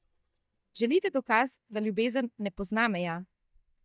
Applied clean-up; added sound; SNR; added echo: neural mask model DeepFilterNet 3.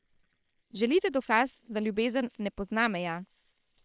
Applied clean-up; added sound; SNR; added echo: neural separator model SepFormer WHAM!.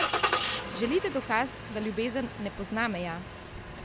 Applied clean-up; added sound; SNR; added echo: none; Engine starting; 2 dB; none.